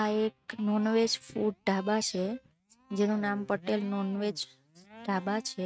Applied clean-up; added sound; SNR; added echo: neural mask model RNNoise.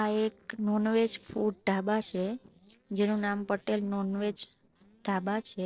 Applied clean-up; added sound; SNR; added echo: neural separator model SepFormer DNS4.